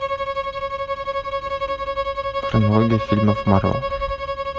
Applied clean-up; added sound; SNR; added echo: none; Bowed string instrument; 2 dB; none.